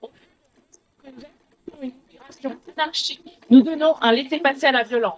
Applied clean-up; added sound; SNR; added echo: neural mask model DeepFilterNet 3.